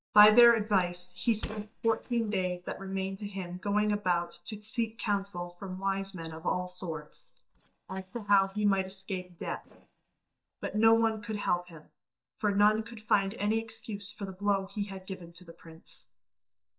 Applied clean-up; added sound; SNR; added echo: neural mask model DeepFilterNet 3.